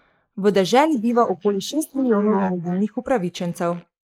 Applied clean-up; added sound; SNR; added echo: neural mask model Resemble Enhance denoiser.